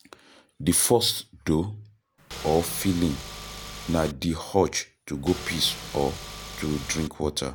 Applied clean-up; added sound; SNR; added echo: none; Engine / Car; 11 dB; none.